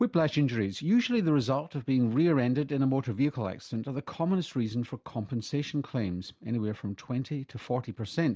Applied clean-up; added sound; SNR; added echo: none; none; none; none.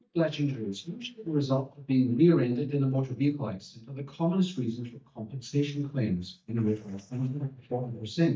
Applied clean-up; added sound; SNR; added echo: neural mask model DeepFilterNet 3.